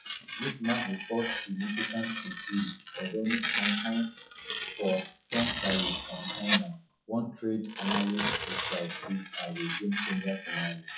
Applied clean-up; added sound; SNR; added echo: classical method WPE with log-MMSE.